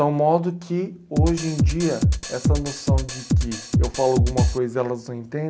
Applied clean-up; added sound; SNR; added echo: none; Drum kit; -3 dB; none.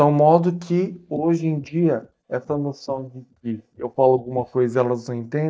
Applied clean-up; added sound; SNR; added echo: neural mask model DeepFilterNet 3.